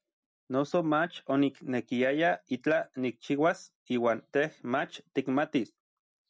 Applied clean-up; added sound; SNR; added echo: none; none; none; none.